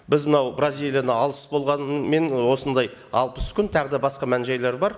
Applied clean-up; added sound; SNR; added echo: none; none; none; none.